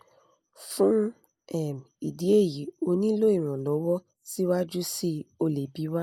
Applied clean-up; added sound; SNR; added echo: neural mask model Resemble Enhance denoiser.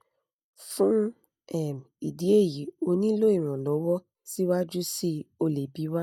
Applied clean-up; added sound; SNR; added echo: neural mask model DeepFilterNet 3.